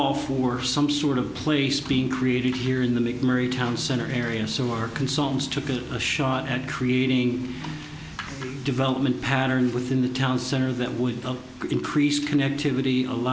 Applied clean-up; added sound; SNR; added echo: none; none; none; none.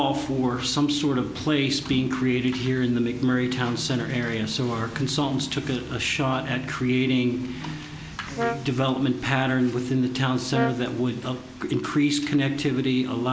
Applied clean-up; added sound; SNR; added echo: none; Brass instrument; 10 dB; none.